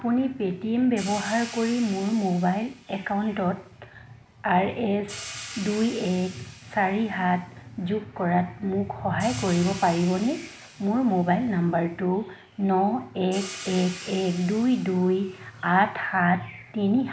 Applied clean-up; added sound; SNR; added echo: none; Hi-hat; 18 dB; none.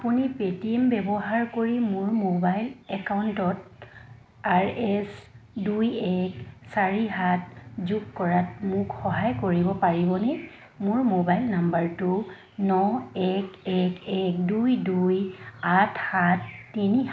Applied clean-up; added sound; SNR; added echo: none; none; none; none.